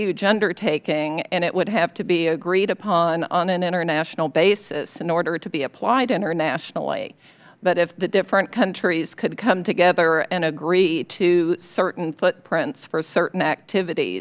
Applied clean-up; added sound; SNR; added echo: none; none; none; none.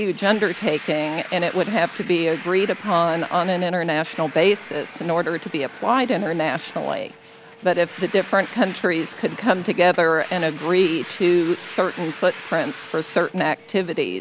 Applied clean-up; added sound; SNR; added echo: none; Domestic sounds, home sounds; 16 dB; none.